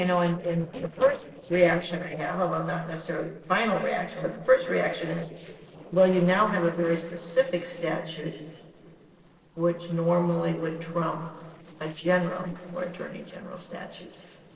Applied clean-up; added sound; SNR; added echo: neural separator model SepFormer DNS4.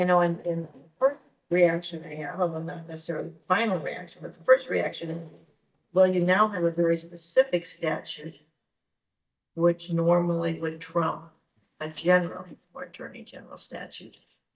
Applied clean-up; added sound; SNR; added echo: neural mask model DeepFilterNet 3.